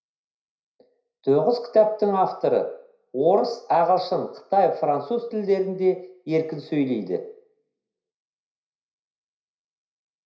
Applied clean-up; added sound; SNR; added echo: none; none; none; reverberation time 0.5 s.